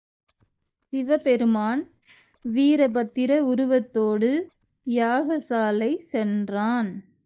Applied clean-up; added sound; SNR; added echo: neural mask model DeepFilterNet 3.